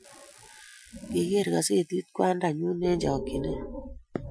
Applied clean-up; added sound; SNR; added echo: classical method Wiener filter.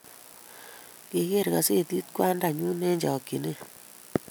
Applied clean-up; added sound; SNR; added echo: none; none; none; none.